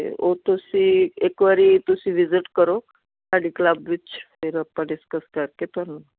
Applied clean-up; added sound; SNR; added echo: none; none; none; none.